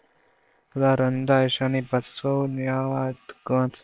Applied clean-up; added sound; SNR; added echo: neural separator model SepFormer WHAM!.